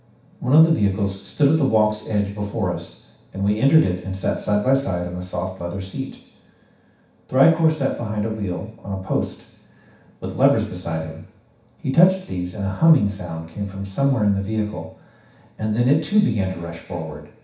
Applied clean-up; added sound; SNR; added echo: none; none; none; reverberation time 0.7 s.